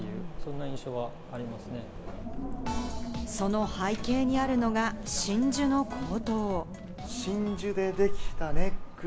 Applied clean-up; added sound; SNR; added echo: none; Wind; 1 dB; none.